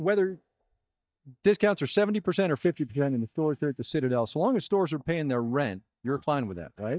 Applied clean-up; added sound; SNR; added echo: neural mask model DeepFilterNet 3.